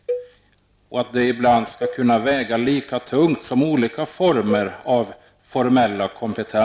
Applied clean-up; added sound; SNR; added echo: none; Cowbell; 13 dB; none.